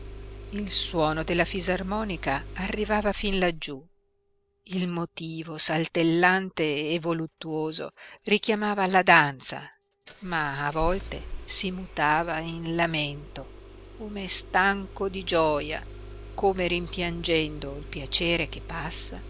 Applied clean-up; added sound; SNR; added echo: none; Engine starting; 14 dB; none.